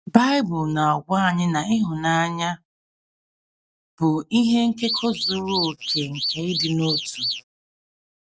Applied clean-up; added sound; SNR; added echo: none; Alarm / Car; 4 dB; none.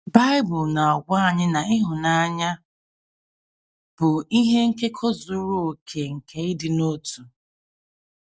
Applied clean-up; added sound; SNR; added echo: none; none; none; none.